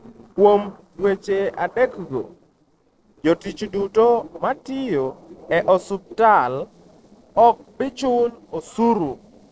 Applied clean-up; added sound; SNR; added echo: neural separator model SepFormer DNS4.